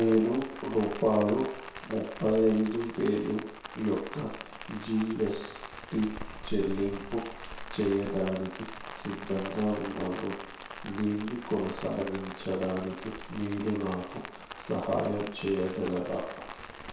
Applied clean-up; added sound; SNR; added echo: none; Rain; 11 dB; reverberation time 0.7 s.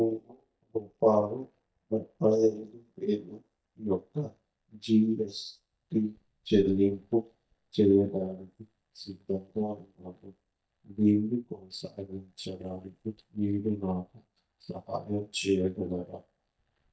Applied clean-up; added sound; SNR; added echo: neural mask model DeepFilterNet 3.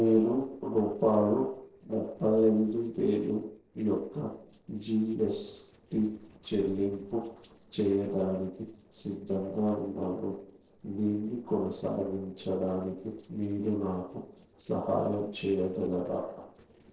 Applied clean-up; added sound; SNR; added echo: neural separator model SepFormer DNS4.